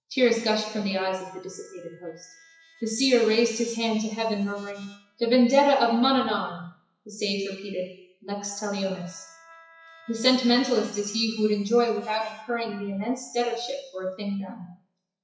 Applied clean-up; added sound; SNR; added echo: classical method WPE with log-MMSE.